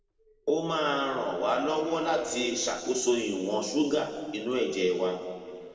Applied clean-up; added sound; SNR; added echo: neural separator model SepFormer DNS4.